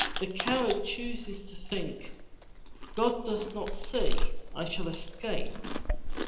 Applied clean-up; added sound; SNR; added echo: none; Chewing, mastication; -4 dB; reverberation time 0.9 s.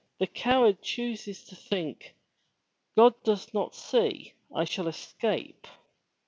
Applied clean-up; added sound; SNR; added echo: none; none; none; none.